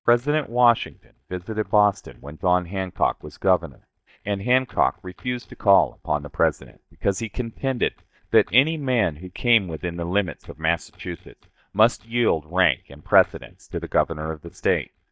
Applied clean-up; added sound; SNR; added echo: neural mask model DeepFilterNet 3.